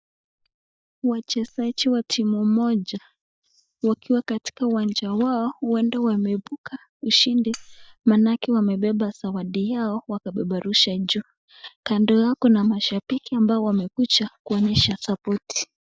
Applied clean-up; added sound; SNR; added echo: neural mask model DeepFilterNet 3.